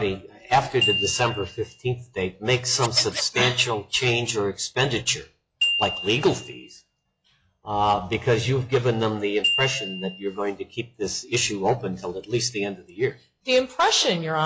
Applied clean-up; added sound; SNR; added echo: classical method log-MMSE.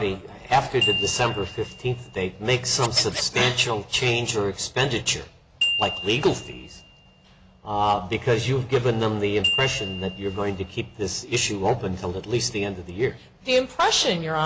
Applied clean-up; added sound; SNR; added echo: none; Scratching (performance technique) + Glockenspiel; 7 dB; none.